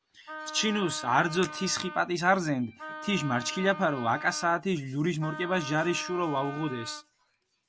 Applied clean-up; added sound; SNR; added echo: none; Wind instrument, woodwind instrument; 13 dB; none.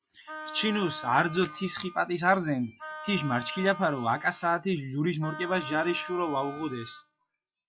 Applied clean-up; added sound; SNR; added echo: classical method log-MMSE.